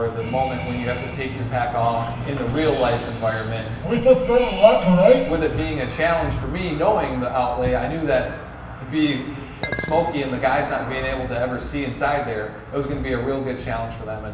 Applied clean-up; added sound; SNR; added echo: none; Chink, clink; 10 dB; reverberation time 0.8 s.